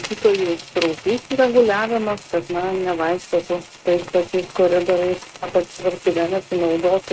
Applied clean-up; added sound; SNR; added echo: neural mask model RNNoise.